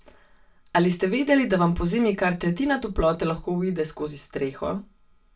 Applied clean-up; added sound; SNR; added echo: none; none; none; reverberation time 0.2 s.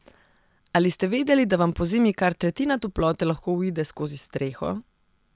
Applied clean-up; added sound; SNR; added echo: none; none; none; none.